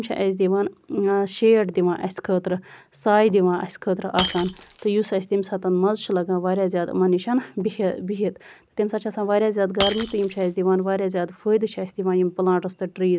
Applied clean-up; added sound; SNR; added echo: none; Shatter; 15 dB; none.